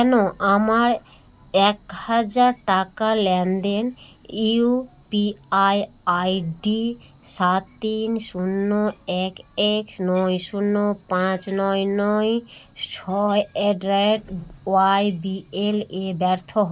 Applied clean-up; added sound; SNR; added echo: none; none; none; none.